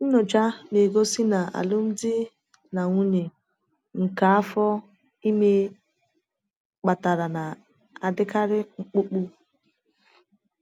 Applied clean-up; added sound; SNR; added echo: none; none; none; none.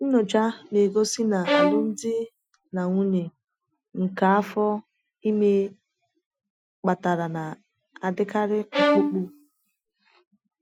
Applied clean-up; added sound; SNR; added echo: classical method Wiener filter.